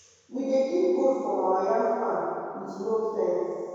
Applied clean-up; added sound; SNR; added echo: none; none; none; reverberation time 2.2 s.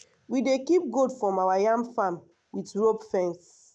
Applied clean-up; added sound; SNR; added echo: none; none; none; none.